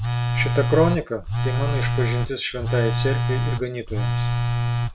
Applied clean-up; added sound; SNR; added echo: none; Telephone; -3 dB; none.